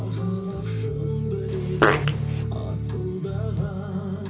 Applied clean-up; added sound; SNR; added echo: none; Fart; -2 dB; reverberation time 0.5 s.